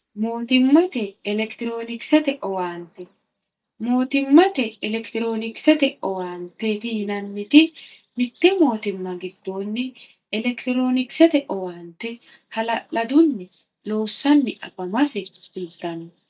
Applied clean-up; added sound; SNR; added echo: neural mask model DeepFilterNet 3.